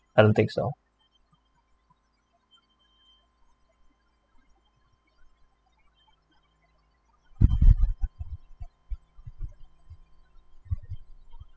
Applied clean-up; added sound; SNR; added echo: classical method spectral subtraction.